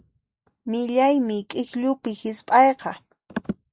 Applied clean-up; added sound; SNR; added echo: none; none; none; none.